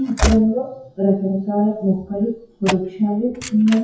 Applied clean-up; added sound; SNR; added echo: classical method WPE with log-MMSE.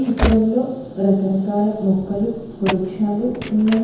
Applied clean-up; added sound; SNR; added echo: none; Slam / Train; 9 dB; reverberation time 1.0 s.